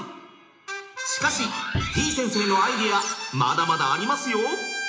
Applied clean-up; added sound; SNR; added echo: none; Cupboard open or close; 4 dB; reverberation time 0.8 s.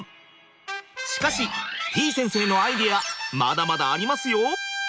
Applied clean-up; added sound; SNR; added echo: none; none; none; none.